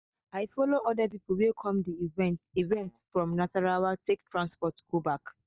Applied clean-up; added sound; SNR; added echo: neural mask model DeepFilterNet 3.